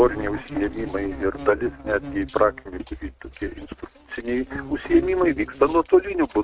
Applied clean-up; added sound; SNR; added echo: neural mask model RNNoise.